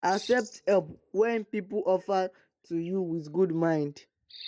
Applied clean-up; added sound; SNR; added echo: neural mask model DeepFilterNet 3.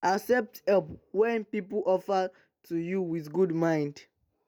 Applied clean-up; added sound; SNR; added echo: none; none; none; none.